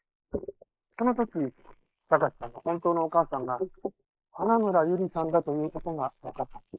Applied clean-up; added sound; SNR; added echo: neural mask model Resemble Enhance denoiser.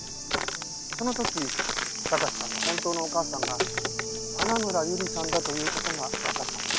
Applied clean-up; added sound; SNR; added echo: none; Walk, footsteps; 2 dB; none.